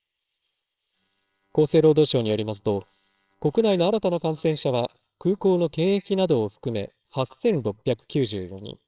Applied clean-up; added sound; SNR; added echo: neural separator model SepFormer WHAMR!.